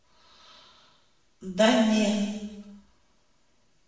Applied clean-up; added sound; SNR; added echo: none; none; none; reverberation time 1.1 s.